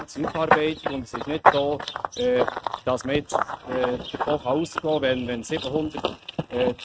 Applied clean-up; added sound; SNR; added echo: neural mask model RNNoise.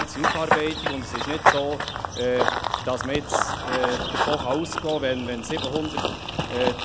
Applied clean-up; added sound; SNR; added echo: none; Run / Bird vocalization, bird call, bird song; -2 dB; none.